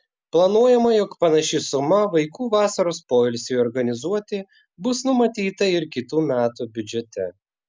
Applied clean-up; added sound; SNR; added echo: none; none; none; none.